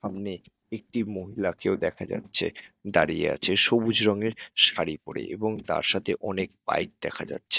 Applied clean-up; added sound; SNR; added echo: neural mask model DeepFilterNet 3.